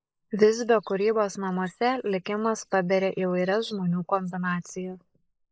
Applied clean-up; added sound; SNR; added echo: neural mask model Resemble Enhance denoiser.